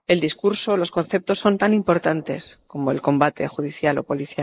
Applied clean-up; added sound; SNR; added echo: neural mask model Resemble Enhance denoiser.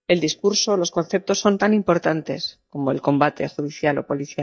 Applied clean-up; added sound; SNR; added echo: neural mask model DeepFilterNet 3.